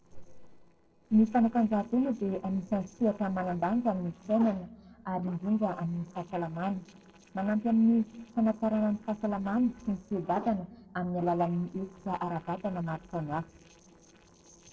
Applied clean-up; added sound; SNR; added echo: neural separator model SepFormer DNS4.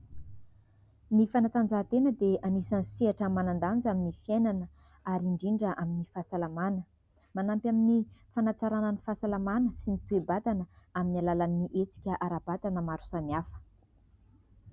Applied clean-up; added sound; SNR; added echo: none; none; none; none.